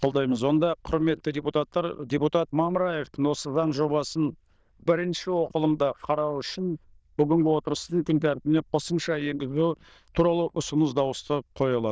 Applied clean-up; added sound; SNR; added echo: neural diffusion model UNIVERSE++.